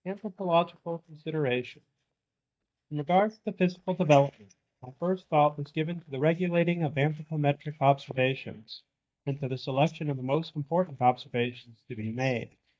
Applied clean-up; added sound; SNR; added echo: neural mask model DeepFilterNet 3.